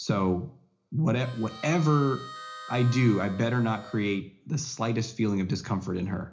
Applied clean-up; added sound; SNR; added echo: none; Harmonica; 17 dB; reverberation time 0.4 s.